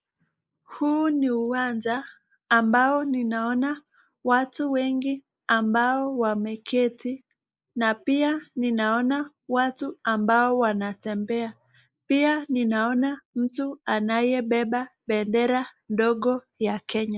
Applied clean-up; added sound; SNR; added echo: neural mask model Resemble Enhance denoiser.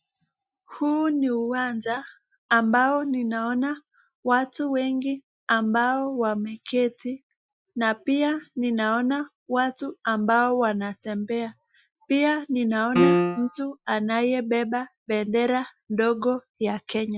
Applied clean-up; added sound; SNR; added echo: classical method Wiener filter.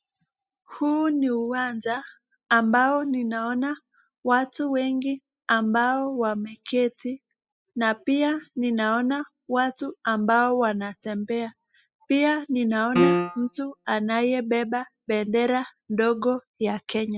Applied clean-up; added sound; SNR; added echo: classical method spectral subtraction.